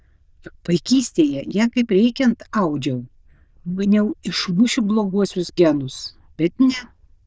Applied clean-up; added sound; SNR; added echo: neural diffusion model UNIVERSE++.